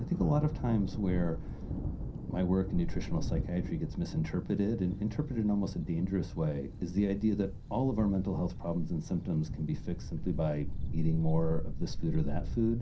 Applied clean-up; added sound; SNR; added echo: none; Thunder; 4 dB; reverberation time 0.3 s.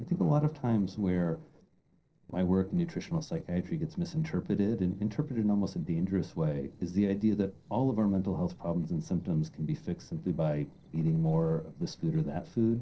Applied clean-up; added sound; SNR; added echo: neural separator model SepFormer DNS4.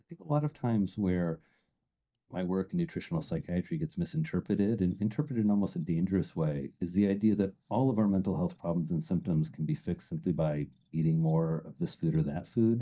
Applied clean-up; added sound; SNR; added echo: neural mask model DeepFilterNet 3.